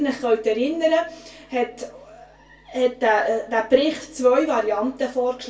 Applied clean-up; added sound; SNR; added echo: none; none; none; reverberation time 0.2 s.